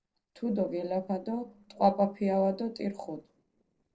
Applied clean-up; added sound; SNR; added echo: neural separator model SepFormer DNS4.